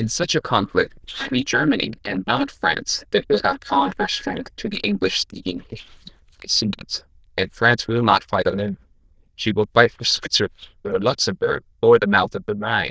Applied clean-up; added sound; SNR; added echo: neural diffusion model UNIVERSE++.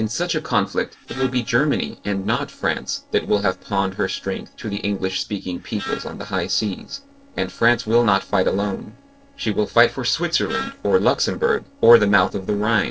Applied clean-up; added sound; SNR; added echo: neural separator model SepFormer DNS4.